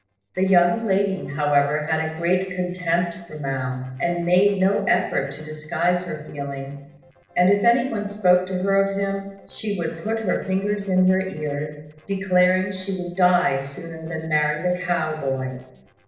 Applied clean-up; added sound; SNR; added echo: neural separator model SepFormer DNS4.